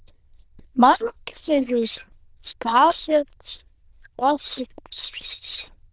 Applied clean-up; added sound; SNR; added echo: neural diffusion model UNIVERSE++.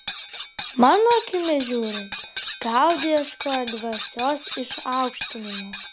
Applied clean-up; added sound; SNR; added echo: none; Cutlery, silverware; 11 dB; none.